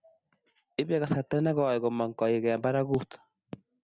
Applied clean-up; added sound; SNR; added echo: none; none; none; none.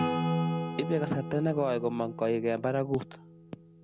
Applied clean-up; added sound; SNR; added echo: none; Acoustic guitar / Strum; 3 dB; none.